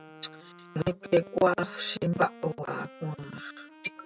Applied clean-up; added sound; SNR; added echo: none; Wind instrument, woodwind instrument; 19 dB; none.